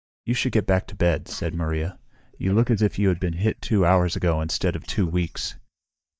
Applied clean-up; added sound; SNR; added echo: neural mask model DeepFilterNet 3.